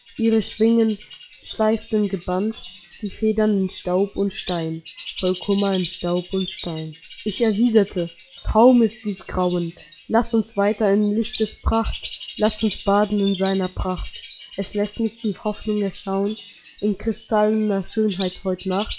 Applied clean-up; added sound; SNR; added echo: classical method log-MMSE.